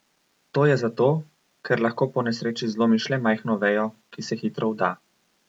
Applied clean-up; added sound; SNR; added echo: none; none; none; none.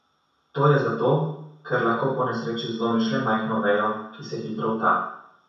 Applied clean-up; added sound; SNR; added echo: none; none; none; reverberation time 0.7 s.